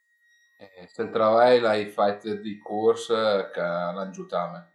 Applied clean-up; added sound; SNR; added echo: classical method log-MMSE.